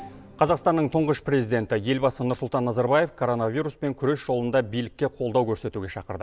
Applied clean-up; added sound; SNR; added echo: none; none; none; none.